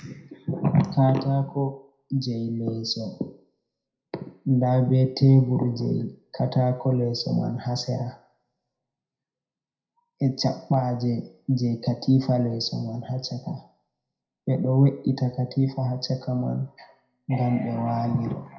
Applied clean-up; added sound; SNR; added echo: none; none; none; reverberation time 0.4 s.